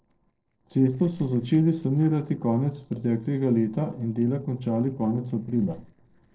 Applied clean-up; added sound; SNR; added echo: neural separator model SepFormer DNS4.